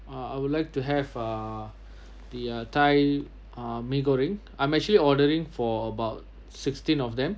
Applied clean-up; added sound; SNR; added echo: none; none; none; none.